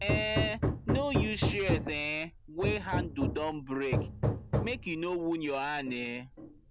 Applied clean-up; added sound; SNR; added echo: none; Hammer; 0 dB; none.